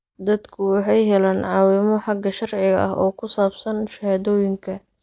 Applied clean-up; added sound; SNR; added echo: neural mask model Resemble Enhance denoiser.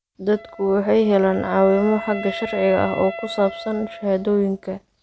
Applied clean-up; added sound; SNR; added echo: none; Wind instrument, woodwind instrument; 14 dB; none.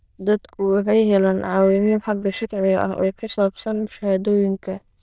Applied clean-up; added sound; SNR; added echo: neural diffusion model UNIVERSE++.